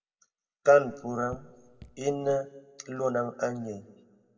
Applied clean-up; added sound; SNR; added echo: none; Raindrop / Drip; 20 dB; reverberation time 0.9 s.